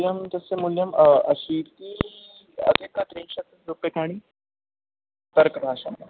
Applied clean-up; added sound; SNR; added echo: none; none; none; none.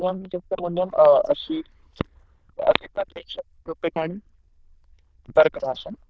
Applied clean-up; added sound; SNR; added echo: neural diffusion model UNIVERSE++.